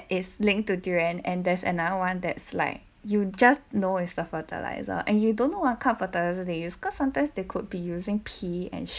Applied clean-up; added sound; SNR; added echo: none; none; none; none.